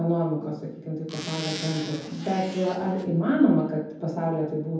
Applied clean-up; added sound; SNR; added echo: none; Zipper (clothing); 12 dB; reverberation time 0.9 s.